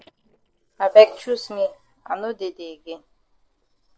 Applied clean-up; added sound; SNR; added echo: neural separator model SepFormer DNS4.